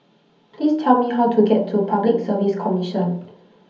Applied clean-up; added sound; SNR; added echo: none; Wind instrument, woodwind instrument; 17 dB; reverberation time 0.7 s.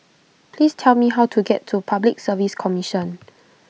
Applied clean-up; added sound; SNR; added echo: none; none; none; none.